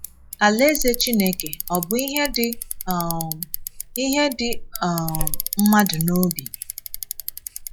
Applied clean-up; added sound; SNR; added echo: classical method log-MMSE.